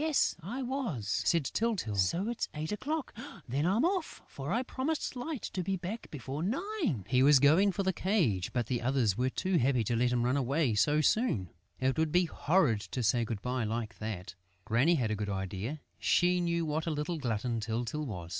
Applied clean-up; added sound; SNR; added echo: none; none; none; none.